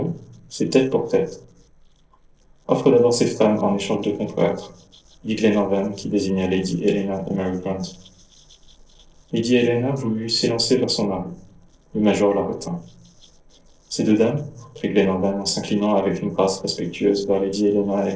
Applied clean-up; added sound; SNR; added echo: neural separator model SepFormer DNS4.